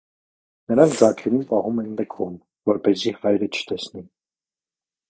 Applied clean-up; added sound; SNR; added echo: neural mask model DeepFilterNet 3.